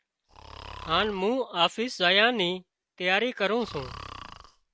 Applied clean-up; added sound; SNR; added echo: none; Breathing; 18 dB; none.